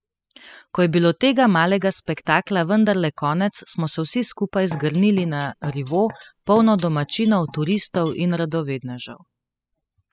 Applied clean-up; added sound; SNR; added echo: classical method spectral subtraction.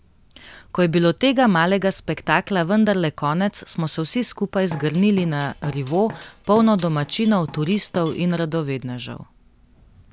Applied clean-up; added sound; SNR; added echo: none; Drum kit; 18 dB; none.